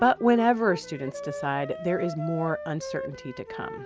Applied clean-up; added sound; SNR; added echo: none; Wind instrument, woodwind instrument; 11 dB; none.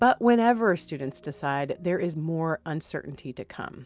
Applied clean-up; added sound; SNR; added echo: none; none; none; none.